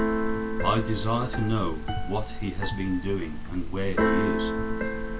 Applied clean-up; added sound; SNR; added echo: none; Keyboard (musical); -3 dB; reverberation time 0.2 s.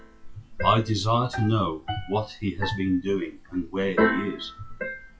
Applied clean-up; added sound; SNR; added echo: classical method WPE with log-MMSE.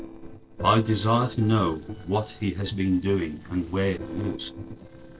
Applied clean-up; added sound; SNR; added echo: neural separator model SepFormer DNS4.